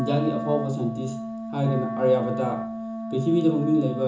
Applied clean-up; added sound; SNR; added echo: none; Wind instrument, woodwind instrument; 6 dB; reverberation time 0.7 s.